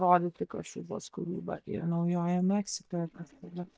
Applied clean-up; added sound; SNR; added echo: neural mask model DeepFilterNet 3.